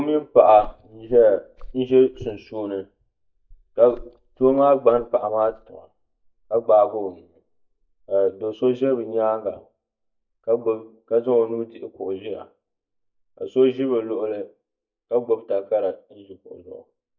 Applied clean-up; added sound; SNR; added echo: neural mask model DeepFilterNet 3.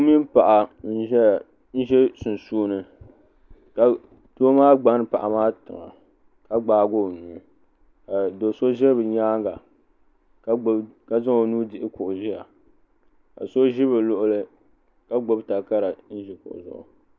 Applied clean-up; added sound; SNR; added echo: none; none; none; none.